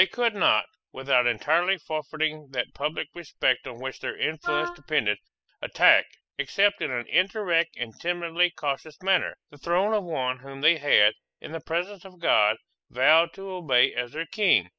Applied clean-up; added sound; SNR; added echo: classical method spectral subtraction.